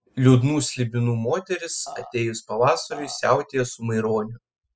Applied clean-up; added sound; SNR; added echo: classical method spectral subtraction.